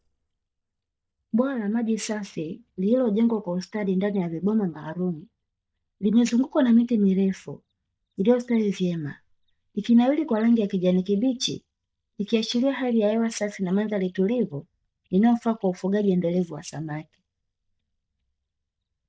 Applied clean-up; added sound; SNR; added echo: neural mask model DeepFilterNet 3.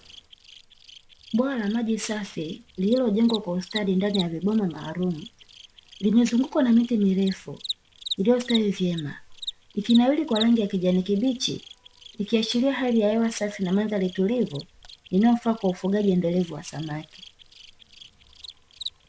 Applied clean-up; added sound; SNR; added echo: none; Cricket; 17 dB; none.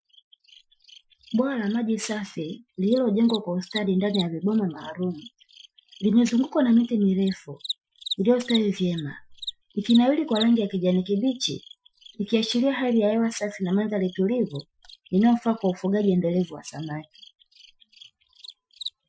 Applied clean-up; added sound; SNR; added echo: classical method Wiener filter.